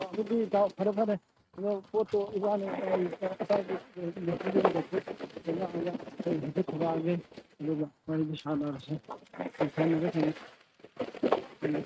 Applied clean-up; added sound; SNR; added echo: neural mask model RNNoise.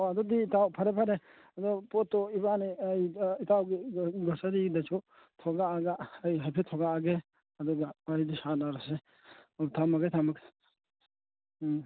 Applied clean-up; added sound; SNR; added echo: none; none; none; none.